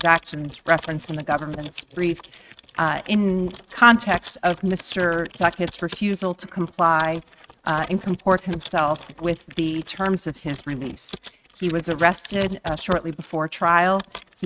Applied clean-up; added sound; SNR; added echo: neural mask model RNNoise.